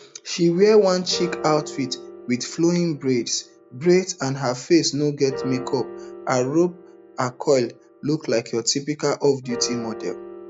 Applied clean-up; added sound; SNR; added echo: none; Piano; 15 dB; none.